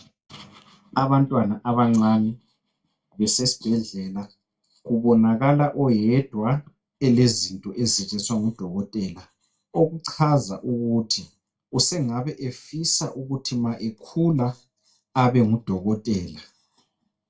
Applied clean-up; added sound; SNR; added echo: none; none; none; reverberation time 0.2 s.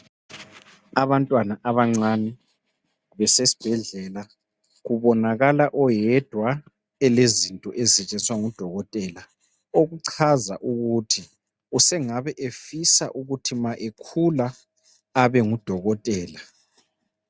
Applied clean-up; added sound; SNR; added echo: none; none; none; none.